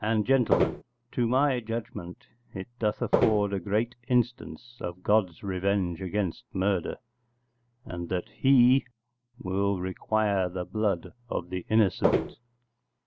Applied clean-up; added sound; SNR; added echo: none; Walk, footsteps; -4 dB; none.